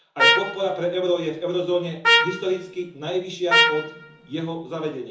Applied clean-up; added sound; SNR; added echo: none; Trumpet; -4 dB; reverberation time 0.7 s.